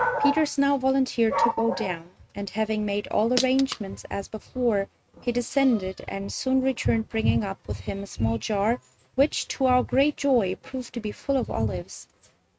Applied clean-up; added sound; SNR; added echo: neural mask model RNNoise.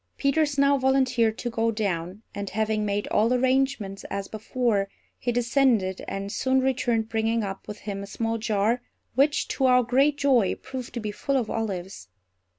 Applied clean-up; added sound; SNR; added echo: none; none; none; none.